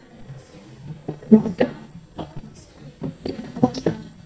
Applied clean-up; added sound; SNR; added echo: neural mask model DeepFilterNet 3.